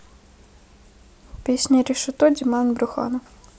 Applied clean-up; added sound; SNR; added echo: none; none; none; none.